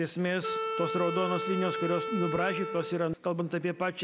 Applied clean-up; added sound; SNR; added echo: none; Wind instrument, woodwind instrument; 4 dB; none.